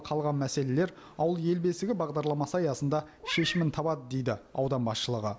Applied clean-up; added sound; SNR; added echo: none; Meow; 11 dB; none.